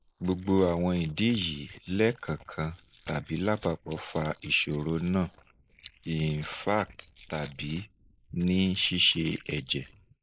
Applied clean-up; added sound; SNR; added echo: neural mask model Resemble Enhance denoiser.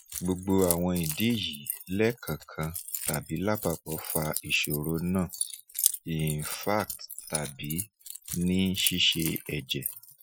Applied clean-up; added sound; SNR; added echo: classical method Wiener filter.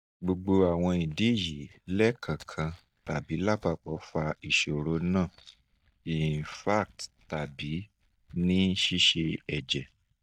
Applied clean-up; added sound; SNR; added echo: neural mask model DeepFilterNet 3.